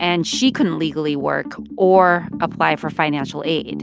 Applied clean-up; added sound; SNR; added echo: none; none; none; none.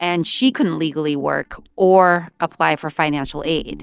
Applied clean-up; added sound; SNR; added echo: neural mask model DeepFilterNet 3.